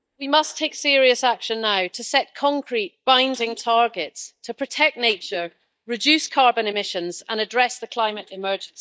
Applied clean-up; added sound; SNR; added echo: neural mask model DeepFilterNet 3.